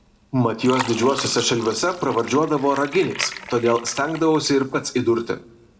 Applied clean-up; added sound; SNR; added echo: none; Fill (with liquid); 14 dB; reverberation time 0.6 s.